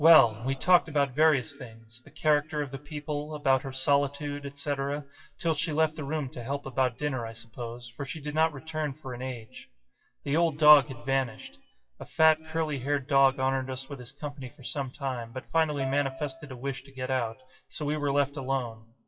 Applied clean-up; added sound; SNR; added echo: classical method WPE with log-MMSE.